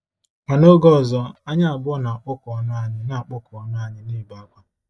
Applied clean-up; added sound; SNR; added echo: neural mask model DeepFilterNet 3.